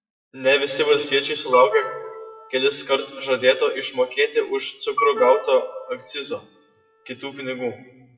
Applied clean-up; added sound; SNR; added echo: classical method WPE with log-MMSE.